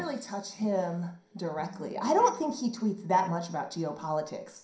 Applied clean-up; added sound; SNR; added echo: none; Electric guitar; 19 dB; reverberation time 0.5 s.